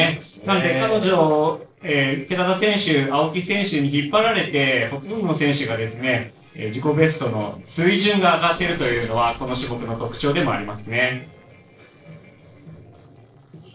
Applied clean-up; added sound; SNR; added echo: neural separator model SepFormer DNS4.